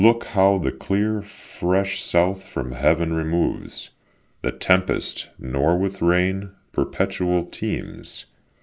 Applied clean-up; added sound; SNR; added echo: neural mask model Resemble Enhance denoiser.